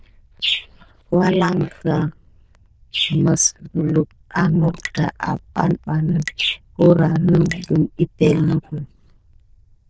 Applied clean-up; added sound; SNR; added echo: neural diffusion model UNIVERSE++.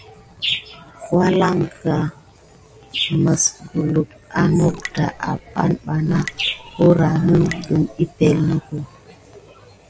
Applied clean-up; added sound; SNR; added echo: none; Raindrop; 16 dB; none.